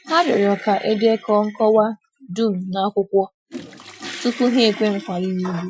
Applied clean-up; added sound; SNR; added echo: classical method Wiener filter.